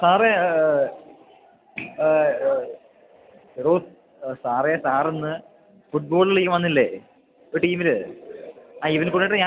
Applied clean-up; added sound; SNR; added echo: none; none; none; none.